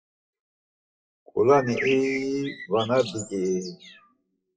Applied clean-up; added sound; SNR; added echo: classical method WPE with log-MMSE.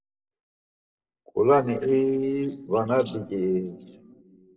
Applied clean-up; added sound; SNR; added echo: neural separator model SepFormer DNS4.